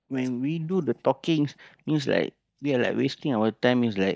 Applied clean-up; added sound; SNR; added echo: neural mask model DeepFilterNet 3.